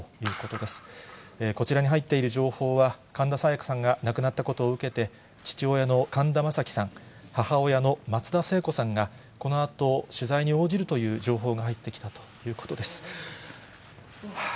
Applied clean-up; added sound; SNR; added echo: none; none; none; none.